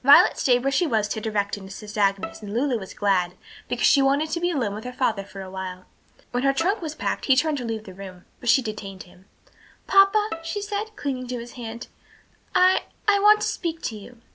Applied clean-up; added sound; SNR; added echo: none; Bowed string instrument; 15 dB; none.